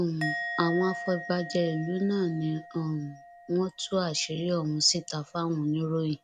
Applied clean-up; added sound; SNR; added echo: none; Musical instrument; 12 dB; none.